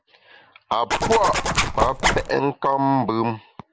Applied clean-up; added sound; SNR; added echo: none; Zipper (clothing); -1 dB; none.